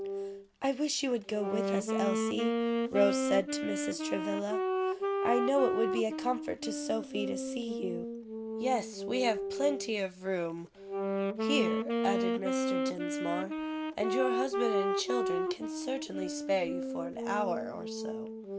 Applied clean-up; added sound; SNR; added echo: none; Wind instrument, woodwind instrument; -1 dB; none.